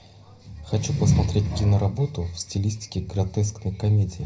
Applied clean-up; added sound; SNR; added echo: none; none; none; reverberation time 0.4 s.